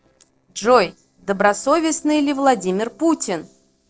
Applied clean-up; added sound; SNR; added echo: neural separator model SepFormer DNS4.